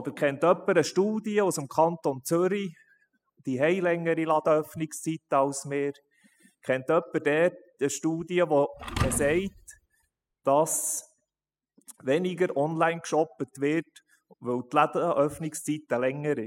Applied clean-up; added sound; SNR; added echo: classical method spectral subtraction.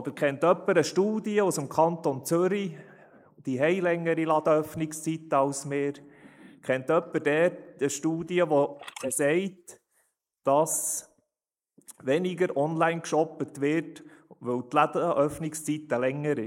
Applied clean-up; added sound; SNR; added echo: neural mask model Resemble Enhance denoiser.